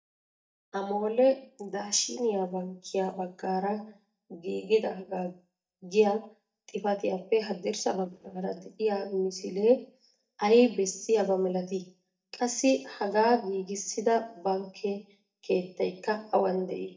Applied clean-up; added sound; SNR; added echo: neural mask model DeepFilterNet 3.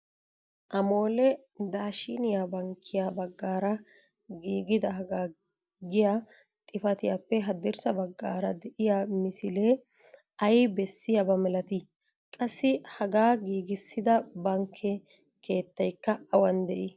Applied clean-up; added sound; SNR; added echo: none; none; none; none.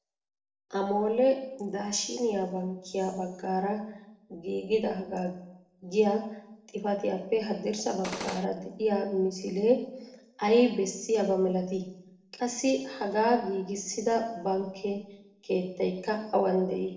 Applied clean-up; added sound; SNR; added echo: neural separator model SepFormer DNS4.